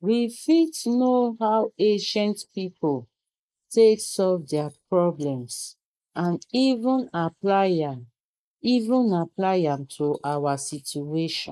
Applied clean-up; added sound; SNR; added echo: neural mask model Resemble Enhance denoiser.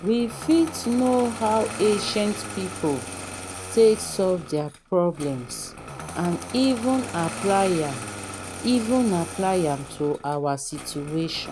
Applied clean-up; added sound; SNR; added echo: none; Engine starting; 11 dB; none.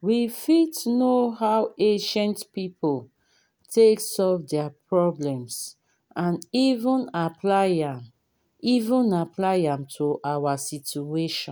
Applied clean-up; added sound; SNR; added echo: none; none; none; none.